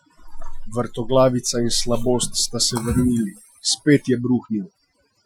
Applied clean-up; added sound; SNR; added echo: classical method Wiener filter.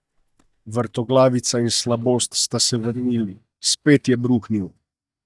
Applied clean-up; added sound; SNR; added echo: neural mask model DeepFilterNet 3.